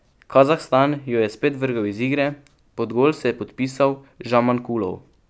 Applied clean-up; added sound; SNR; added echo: none; none; none; none.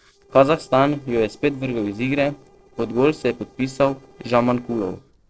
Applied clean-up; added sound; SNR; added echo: neural separator model SepFormer DNS4.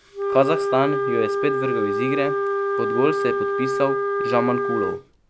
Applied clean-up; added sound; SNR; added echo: none; Wind instrument, woodwind instrument; -1 dB; none.